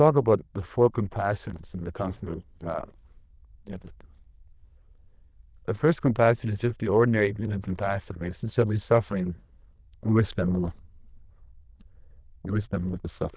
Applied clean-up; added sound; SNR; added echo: neural diffusion model UNIVERSE++.